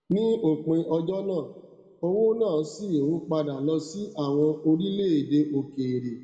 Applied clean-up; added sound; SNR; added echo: none; none; none; reverberation time 1.1 s.